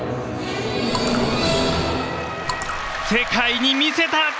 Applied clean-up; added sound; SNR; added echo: none; Raindrop / Drip; 12 dB; none.